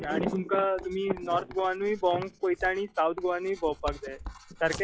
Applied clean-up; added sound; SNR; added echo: classical method log-MMSE.